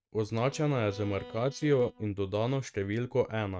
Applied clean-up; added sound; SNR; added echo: neural mask model RNNoise.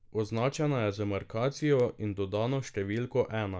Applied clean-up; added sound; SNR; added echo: none; none; none; none.